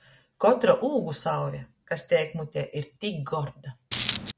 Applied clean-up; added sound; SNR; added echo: none; Coin (dropping); -4 dB; none.